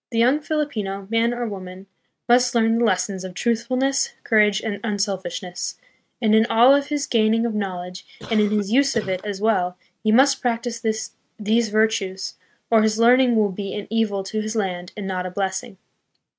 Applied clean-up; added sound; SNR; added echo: neural mask model RNNoise.